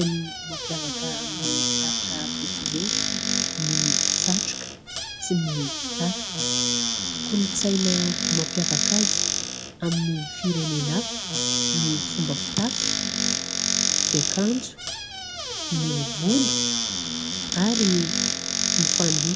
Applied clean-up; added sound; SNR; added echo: none; Squeak / Cupboard open or close; -2 dB; none.